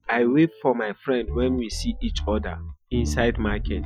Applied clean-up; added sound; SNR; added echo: classical method Wiener filter.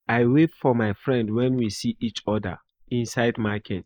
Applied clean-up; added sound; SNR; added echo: neural mask model Resemble Enhance denoiser.